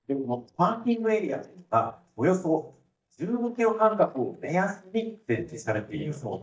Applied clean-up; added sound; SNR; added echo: neural mask model DeepFilterNet 3.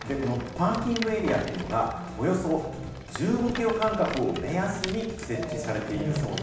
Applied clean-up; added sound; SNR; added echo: none; Rattle; 12 dB; reverberation time 0.9 s.